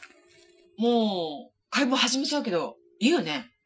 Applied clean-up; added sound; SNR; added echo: classical method Wiener filter.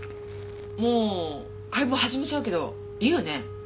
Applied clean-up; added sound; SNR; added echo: none; Wind instrument, woodwind instrument + Fire; 13 dB; none.